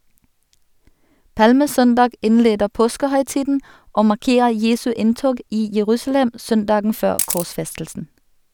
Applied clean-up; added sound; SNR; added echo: none; Camera; 10 dB; none.